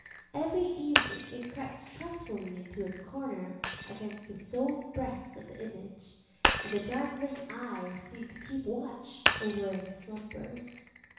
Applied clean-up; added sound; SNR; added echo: none; Shatter; -2 dB; reverberation time 1.1 s.